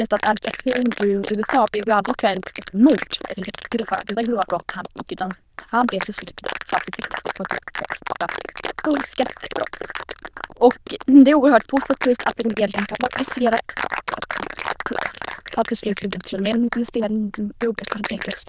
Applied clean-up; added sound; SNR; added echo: neural diffusion model UNIVERSE++.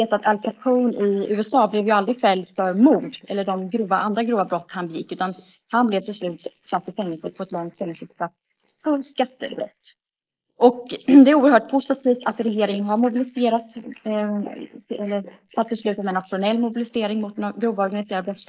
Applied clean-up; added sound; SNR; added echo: neural mask model Resemble Enhance denoiser.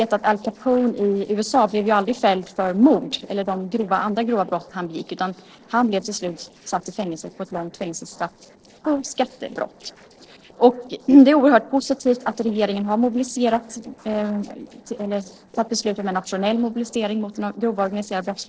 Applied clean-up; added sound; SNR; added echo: neural separator model SepFormer DNS4.